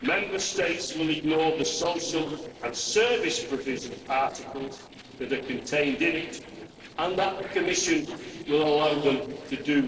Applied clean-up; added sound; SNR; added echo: neural separator model SepFormer DNS4.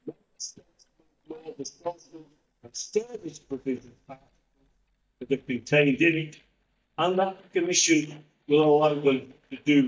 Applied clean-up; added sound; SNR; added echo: neural mask model DeepFilterNet 3.